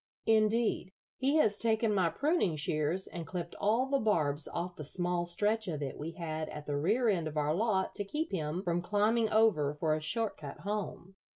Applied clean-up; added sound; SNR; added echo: none; none; none; none.